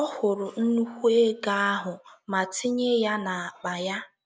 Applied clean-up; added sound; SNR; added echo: none; none; none; none.